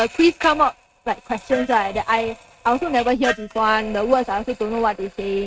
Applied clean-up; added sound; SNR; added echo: neural mask model RNNoise.